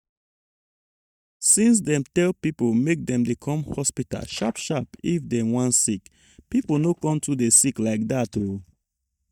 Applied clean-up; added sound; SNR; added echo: neural mask model DeepFilterNet 3.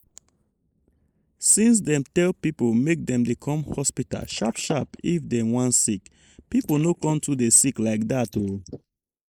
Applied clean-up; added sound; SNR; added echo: neural mask model Resemble Enhance denoiser.